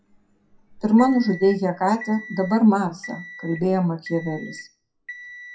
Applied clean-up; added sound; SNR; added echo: classical method WPE with log-MMSE.